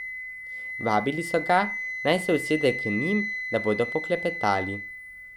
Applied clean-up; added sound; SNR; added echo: none; Wind instrument, woodwind instrument; 6 dB; none.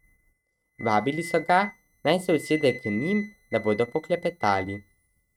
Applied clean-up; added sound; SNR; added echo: neural mask model RNNoise.